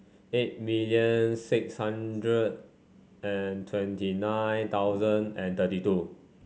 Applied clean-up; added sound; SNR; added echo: none; none; none; none.